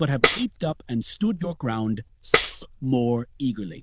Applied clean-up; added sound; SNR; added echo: neural diffusion model UNIVERSE++.